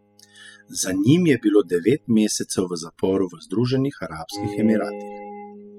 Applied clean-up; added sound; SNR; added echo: classical method spectral subtraction.